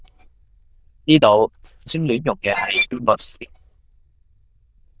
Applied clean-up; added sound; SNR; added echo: neural diffusion model UNIVERSE++.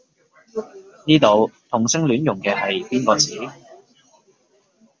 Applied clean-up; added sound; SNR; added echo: none; none; none; none.